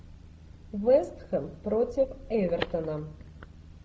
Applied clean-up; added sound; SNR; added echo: none; none; none; none.